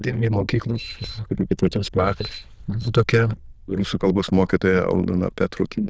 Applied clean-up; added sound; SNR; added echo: neural diffusion model UNIVERSE++.